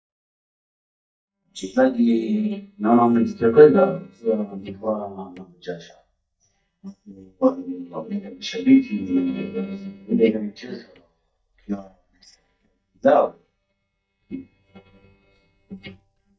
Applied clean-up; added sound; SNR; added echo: neural mask model DeepFilterNet 3.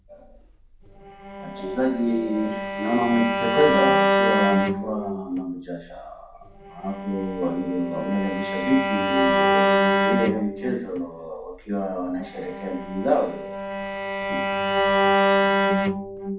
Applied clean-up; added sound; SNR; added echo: none; Bowed string instrument; -3 dB; reverberation time 0.6 s.